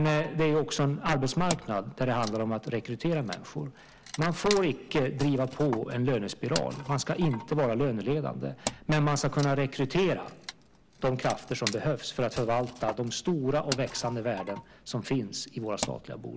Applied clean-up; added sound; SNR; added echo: none; Wood; 14 dB; none.